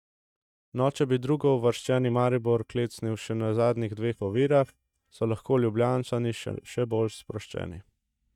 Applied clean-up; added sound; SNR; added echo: neural mask model DeepFilterNet 3.